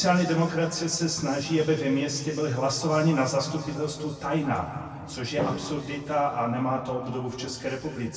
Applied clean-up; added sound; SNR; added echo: none; Drum; 16 dB; reverberation time 2.0 s.